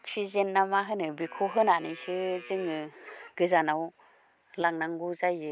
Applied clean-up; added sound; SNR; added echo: none; none; none; none.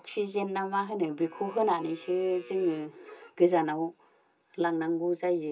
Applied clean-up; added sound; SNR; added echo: none; none; none; reverberation time 0.2 s.